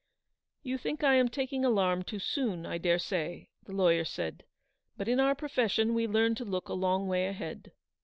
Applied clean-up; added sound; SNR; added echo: none; none; none; none.